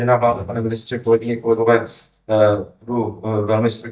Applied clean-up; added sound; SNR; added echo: neural mask model DeepFilterNet 3.